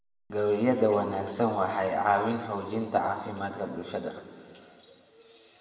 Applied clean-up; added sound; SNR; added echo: none; none; none; reverberation time 1.8 s.